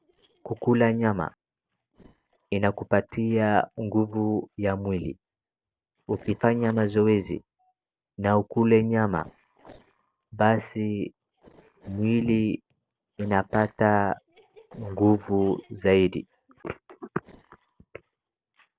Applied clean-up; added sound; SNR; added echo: neural separator model SepFormer DNS4.